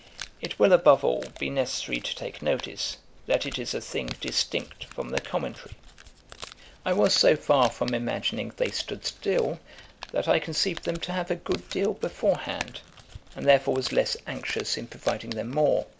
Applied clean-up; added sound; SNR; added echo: none; Crumpling, crinkling; 17 dB; none.